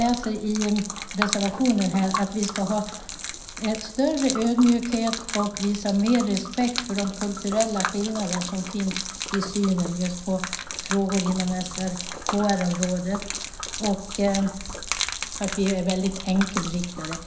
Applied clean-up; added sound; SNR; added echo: none; Gurgling / Liquid; 7 dB; reverberation time 0.5 s.